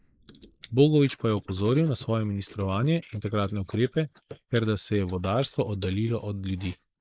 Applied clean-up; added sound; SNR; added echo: neural mask model Resemble Enhance denoiser.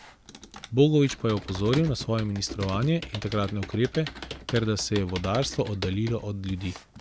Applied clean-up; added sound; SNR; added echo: none; Computer keyboard; 13 dB; none.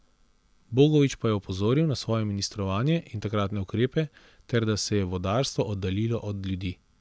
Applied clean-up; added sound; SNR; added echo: none; none; none; none.